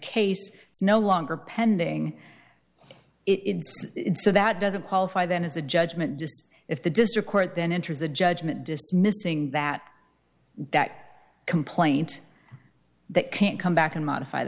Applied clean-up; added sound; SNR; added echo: none; none; none; none.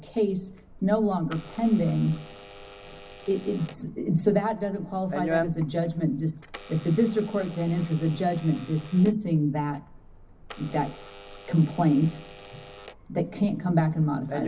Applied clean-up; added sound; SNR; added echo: none; Alarm / Door; 13 dB; reverberation time 0.4 s.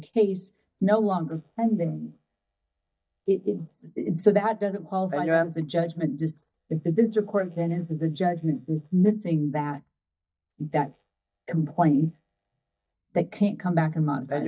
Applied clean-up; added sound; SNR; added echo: neural mask model DeepFilterNet 3.